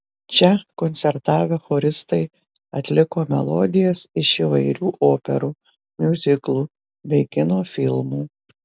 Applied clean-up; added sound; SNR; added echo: none; none; none; none.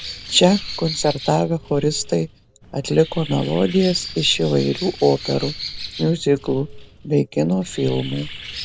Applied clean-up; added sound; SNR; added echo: none; Bird; 13 dB; none.